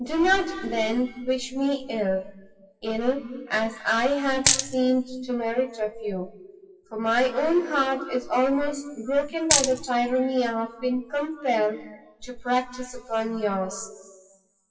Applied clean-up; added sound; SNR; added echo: classical method WPE with log-MMSE.